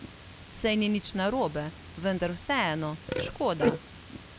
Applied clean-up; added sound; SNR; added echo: none; Burping, eructation; 6 dB; none.